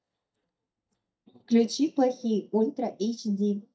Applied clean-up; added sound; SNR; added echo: neural mask model DeepFilterNet 3.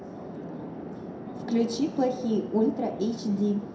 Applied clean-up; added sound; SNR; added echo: none; Chatter / Traffic noise, roadway noise / Train; 10 dB; reverberation time 0.5 s.